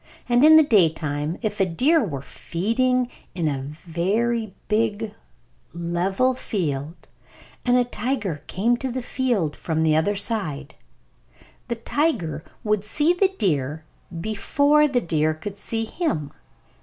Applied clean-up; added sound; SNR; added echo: none; none; none; none.